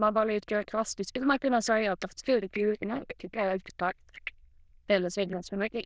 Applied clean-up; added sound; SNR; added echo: neural diffusion model UNIVERSE++.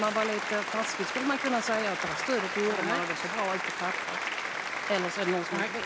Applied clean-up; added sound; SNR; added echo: none; Applause; 1 dB; none.